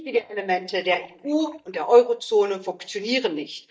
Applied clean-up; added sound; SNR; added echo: neural mask model DeepFilterNet 3.